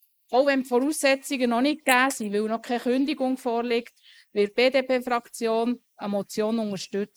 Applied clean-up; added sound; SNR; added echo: neural mask model Resemble Enhance denoiser.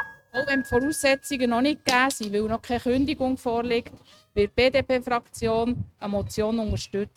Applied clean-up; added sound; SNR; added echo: neural mask model RNNoise.